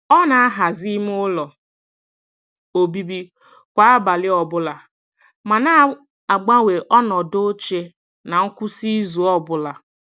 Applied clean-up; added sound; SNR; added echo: none; none; none; none.